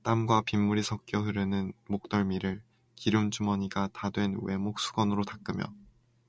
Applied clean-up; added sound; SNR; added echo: none; none; none; none.